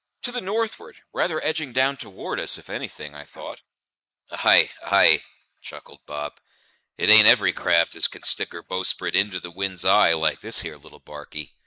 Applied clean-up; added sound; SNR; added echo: neural mask model Resemble Enhance denoiser.